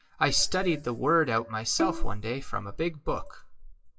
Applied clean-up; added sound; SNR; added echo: classical method WPE with log-MMSE.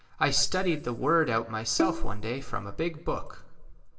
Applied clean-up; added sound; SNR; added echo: none; Bowed string instrument; 7 dB; reverberation time 0.8 s.